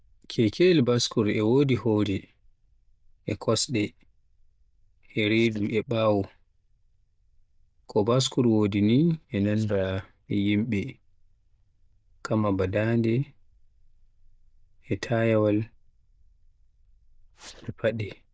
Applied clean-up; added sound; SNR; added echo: neural diffusion model UNIVERSE++.